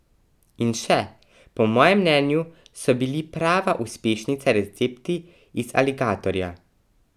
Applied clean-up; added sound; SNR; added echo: none; none; none; none.